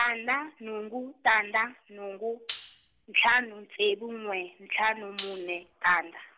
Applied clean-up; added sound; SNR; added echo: none; Tambourine; 13 dB; none.